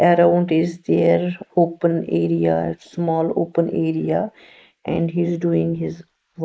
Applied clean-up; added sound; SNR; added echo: neural mask model Resemble Enhance denoiser.